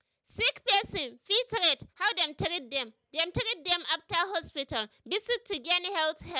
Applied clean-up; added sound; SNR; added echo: none; none; none; none.